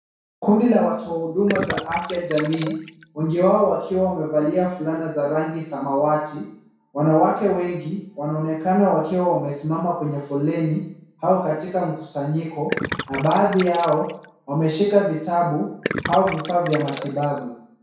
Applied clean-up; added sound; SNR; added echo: none; Gurgling; 8 dB; reverberation time 0.6 s.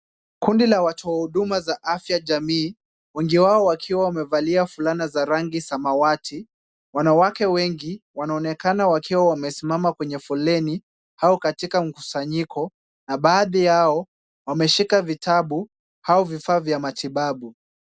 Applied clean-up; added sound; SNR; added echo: none; none; none; none.